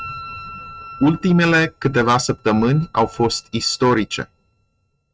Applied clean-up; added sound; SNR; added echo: neural mask model RNNoise.